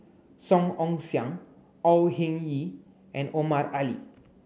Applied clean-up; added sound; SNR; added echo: none; none; none; none.